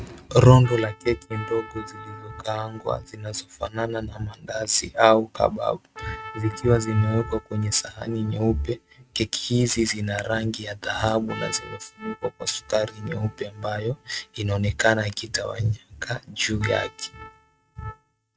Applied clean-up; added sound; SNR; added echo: neural mask model RNNoise.